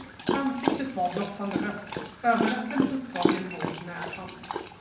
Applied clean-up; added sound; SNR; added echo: none; Dog; 0 dB; reverberation time 0.7 s.